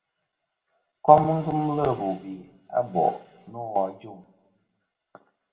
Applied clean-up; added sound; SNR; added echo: none; none; none; reverberation time 0.5 s.